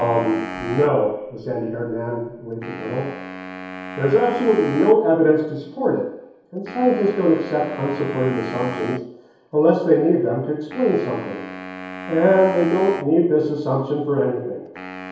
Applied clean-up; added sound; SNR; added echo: none; Wind instrument, woodwind instrument; 14 dB; reverberation time 2.2 s.